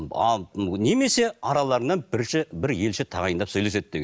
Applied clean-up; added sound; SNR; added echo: none; none; none; none.